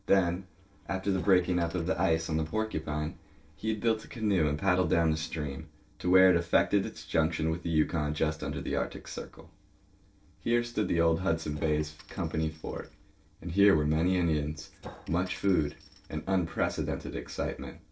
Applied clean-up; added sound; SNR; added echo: neural separator model SepFormer DNS4.